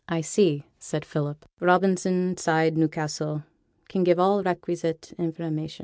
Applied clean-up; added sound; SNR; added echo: none; none; none; none.